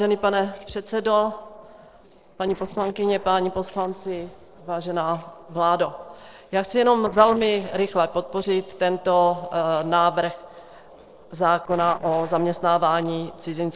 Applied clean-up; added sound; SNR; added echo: neural separator model SepFormer DNS4.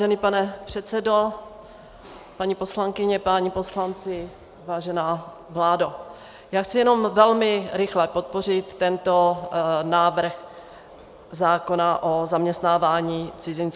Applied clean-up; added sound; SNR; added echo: none; none; none; none.